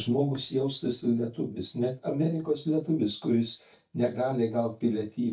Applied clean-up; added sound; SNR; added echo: neural mask model DeepFilterNet 3.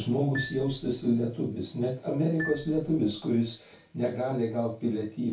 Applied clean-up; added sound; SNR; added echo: none; Marimba, xylophone; 15 dB; reverberation time 0.2 s.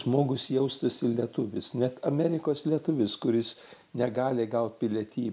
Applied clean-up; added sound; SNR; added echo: none; none; none; none.